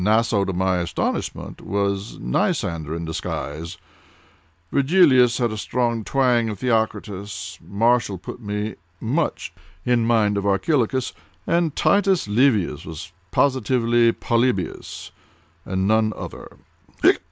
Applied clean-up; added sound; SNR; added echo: none; none; none; none.